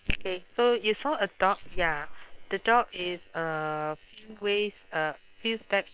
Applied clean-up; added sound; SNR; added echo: neural separator model SepFormer WHAM!.